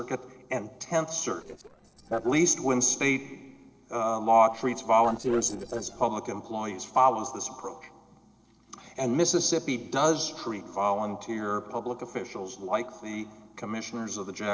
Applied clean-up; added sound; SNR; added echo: neural separator model SepFormer DNS4.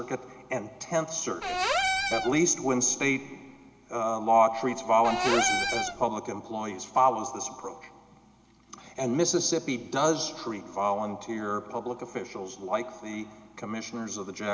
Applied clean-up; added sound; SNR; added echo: none; Cupboard open or close / Door; 0 dB; none.